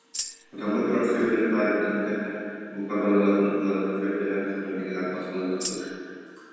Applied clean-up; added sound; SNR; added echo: none; Tambourine; 10 dB; reverberation time 2.1 s.